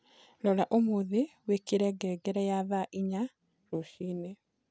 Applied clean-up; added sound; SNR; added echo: none; none; none; none.